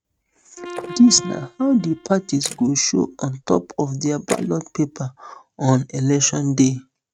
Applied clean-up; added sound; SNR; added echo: neural mask model RNNoise.